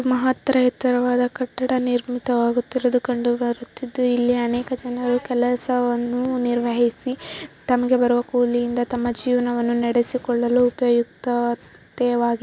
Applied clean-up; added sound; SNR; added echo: none; none; none; none.